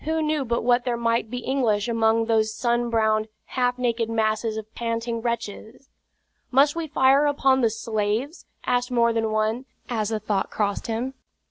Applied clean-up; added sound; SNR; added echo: none; none; none; none.